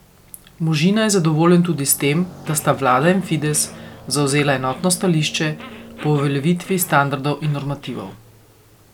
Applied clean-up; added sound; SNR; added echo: none; Car passing by + Growling; 19 dB; none.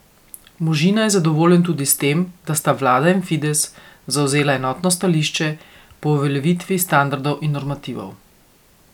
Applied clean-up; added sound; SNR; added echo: none; none; none; none.